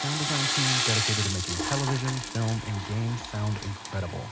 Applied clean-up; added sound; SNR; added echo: none; Toilet flush / Water; 1 dB; none.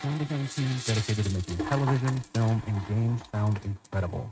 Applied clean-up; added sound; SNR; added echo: neural mask model RNNoise.